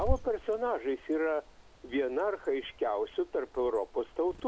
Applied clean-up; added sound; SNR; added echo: none; Bird; 8 dB; none.